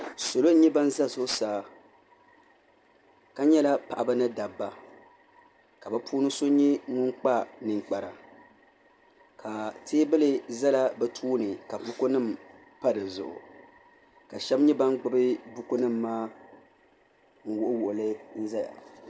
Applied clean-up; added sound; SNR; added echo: none; none; none; none.